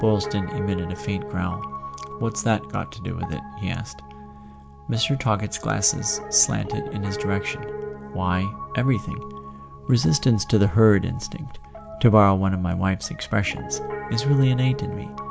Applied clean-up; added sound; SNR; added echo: none; Piano; 11 dB; none.